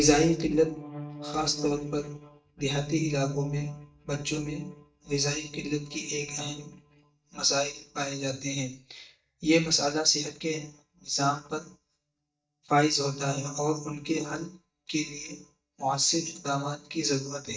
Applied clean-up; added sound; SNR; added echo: neural mask model DeepFilterNet 3.